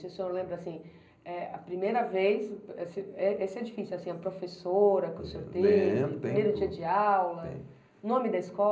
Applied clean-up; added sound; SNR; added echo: none; none; none; reverberation time 0.5 s.